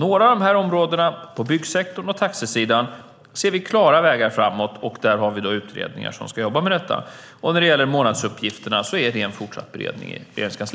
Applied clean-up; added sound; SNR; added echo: none; none; none; none.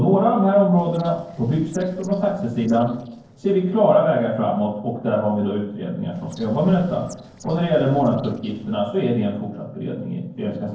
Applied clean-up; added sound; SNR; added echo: neural separator model SepFormer DNS4.